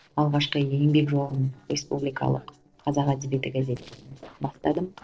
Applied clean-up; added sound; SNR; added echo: neural separator model SepFormer DNS4.